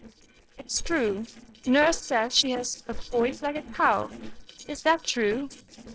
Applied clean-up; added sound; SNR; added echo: neural separator model SepFormer DNS4.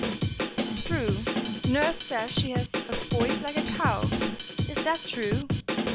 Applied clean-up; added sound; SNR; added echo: none; Drum kit; -2 dB; none.